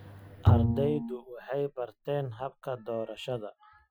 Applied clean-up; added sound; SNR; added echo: classical method Wiener filter.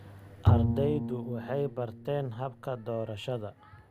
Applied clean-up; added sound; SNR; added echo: none; Bowed string instrument; -2 dB; none.